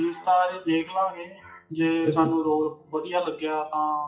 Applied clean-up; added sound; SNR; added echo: classical method WPE with log-MMSE.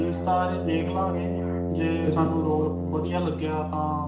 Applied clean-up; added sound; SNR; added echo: none; Brass instrument; 1 dB; reverberation time 0.8 s.